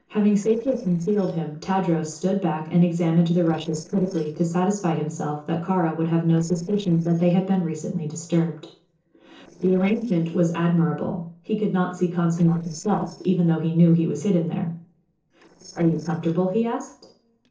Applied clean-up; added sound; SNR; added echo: neural separator model SepFormer DNS4.